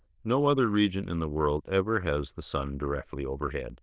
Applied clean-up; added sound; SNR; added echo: neural diffusion model UNIVERSE++.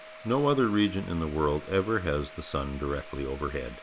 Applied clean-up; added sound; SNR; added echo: none; Domestic sounds, home sounds; 17 dB; none.